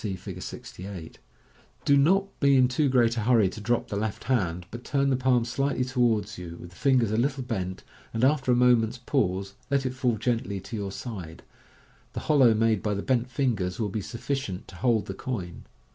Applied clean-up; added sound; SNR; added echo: none; none; none; none.